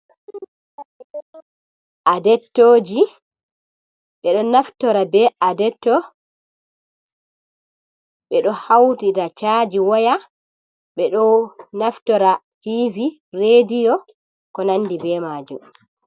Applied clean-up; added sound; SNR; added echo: none; none; none; none.